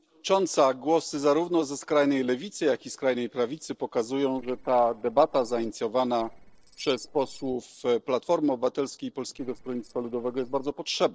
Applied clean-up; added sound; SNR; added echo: neural separator model SepFormer DNS4.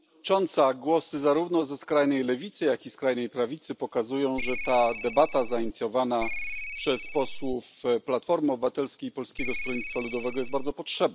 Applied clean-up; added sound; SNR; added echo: none; Ringtone; 3 dB; none.